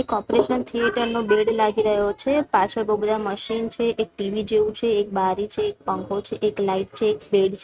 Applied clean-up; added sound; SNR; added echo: neural mask model RNNoise.